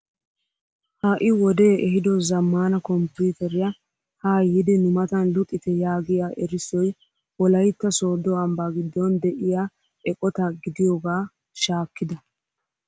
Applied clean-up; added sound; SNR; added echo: none; none; none; none.